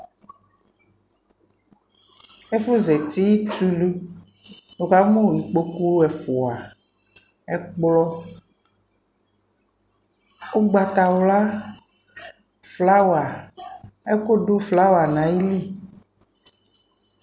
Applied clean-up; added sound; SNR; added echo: none; none; none; none.